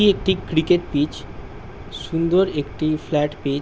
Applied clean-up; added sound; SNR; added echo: none; Boom; 15 dB; none.